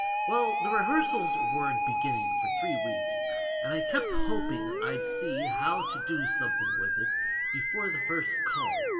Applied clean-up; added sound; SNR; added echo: none; Musical instrument; -4 dB; reverberation time 1.8 s.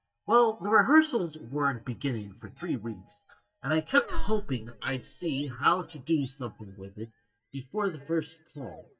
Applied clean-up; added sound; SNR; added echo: neural mask model DeepFilterNet 3.